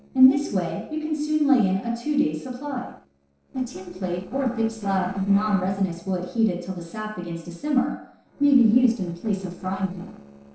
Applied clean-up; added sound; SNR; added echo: neural separator model SepFormer DNS4.